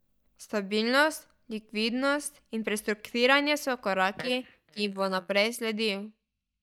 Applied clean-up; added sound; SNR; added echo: neural mask model DeepFilterNet 3.